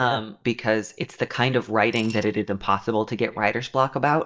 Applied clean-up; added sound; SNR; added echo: neural mask model DeepFilterNet 3.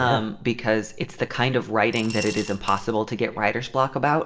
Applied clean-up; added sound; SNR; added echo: none; Coin (dropping) / Glass; 14 dB; reverberation time 0.6 s.